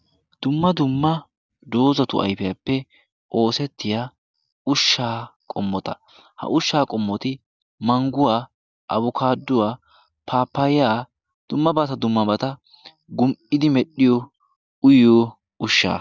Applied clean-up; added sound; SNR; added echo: none; none; none; none.